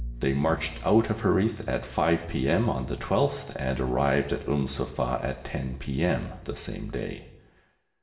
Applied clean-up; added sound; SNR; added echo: none; Bowed string instrument; 19 dB; reverberation time 0.8 s.